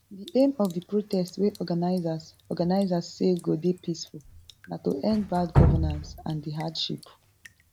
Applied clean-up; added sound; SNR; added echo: none; Drip; 4 dB; none.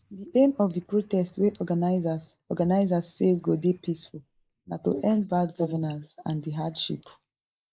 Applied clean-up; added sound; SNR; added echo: neural mask model Resemble Enhance denoiser.